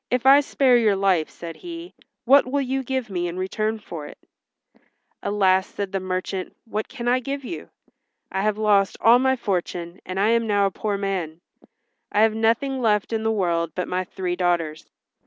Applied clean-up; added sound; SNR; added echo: none; none; none; none.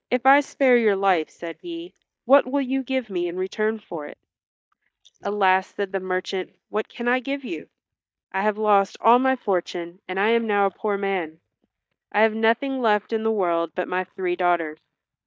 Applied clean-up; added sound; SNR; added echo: neural mask model DeepFilterNet 3.